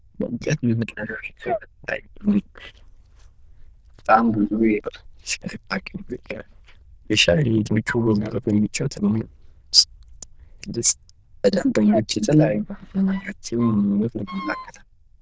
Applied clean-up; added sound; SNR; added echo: neural diffusion model UNIVERSE++.